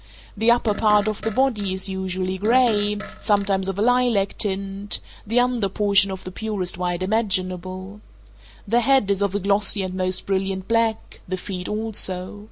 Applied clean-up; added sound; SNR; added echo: none; Fart; 12 dB; none.